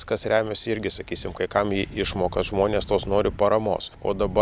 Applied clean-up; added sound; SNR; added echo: none; none; none; none.